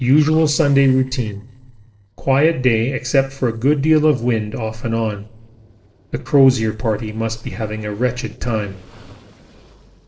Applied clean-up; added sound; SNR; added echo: neural separator model SepFormer DNS4.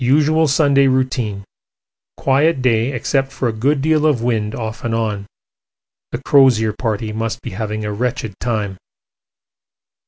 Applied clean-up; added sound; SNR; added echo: none; none; none; none.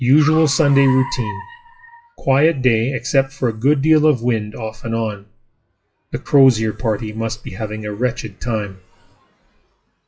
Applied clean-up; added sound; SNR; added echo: classical method WPE with log-MMSE.